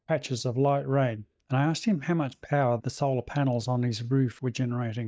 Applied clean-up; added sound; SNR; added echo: neural mask model DeepFilterNet 3.